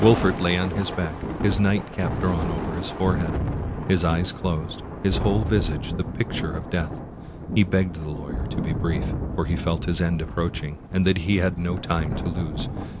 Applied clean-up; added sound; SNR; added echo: none; Thunder; 4 dB; none.